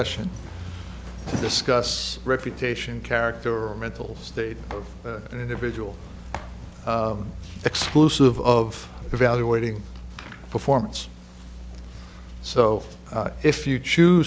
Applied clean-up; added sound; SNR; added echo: none; none; none; none.